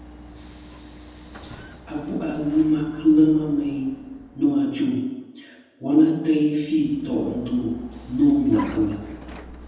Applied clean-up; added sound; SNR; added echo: none; Vehicle; 19 dB; reverberation time 1.1 s.